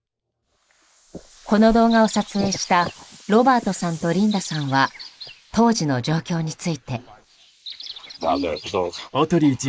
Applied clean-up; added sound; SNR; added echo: neural mask model Resemble Enhance denoiser.